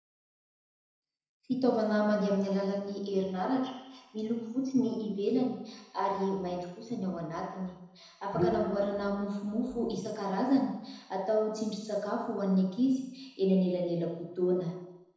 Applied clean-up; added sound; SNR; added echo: neural separator model SepFormer DNS4.